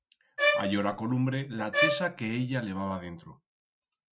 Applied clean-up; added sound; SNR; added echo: none; Bowed string instrument; -1 dB; none.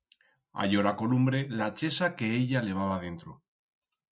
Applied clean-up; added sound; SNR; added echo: none; none; none; none.